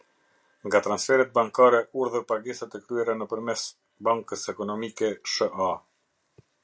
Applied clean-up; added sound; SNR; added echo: none; none; none; none.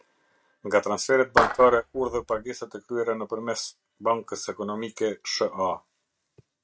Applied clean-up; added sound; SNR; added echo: neural mask model RNNoise.